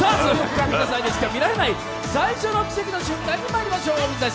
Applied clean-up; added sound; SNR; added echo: none; none; none; none.